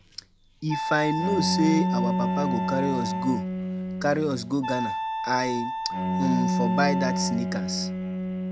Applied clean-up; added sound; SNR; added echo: none; Bowed string instrument + Wind instrument, woodwind instrument; -1 dB; none.